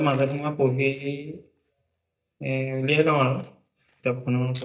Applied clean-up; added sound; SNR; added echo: neural mask model DeepFilterNet 3.